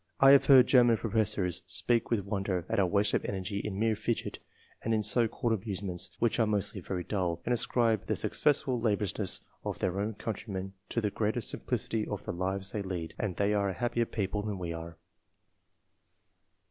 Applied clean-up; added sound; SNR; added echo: none; none; none; none.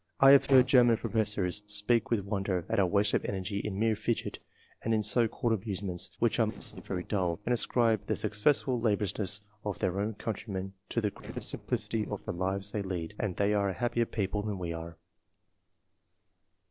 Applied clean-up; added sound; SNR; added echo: neural separator model SepFormer DNS4.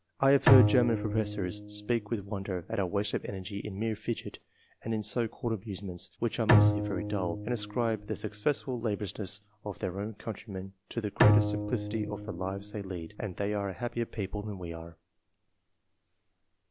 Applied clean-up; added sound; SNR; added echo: none; Bowed string instrument; -1 dB; none.